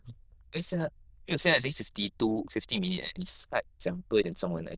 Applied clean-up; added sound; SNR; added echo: neural diffusion model UNIVERSE++.